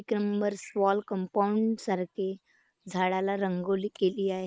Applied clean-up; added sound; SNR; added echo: neural mask model Resemble Enhance denoiser.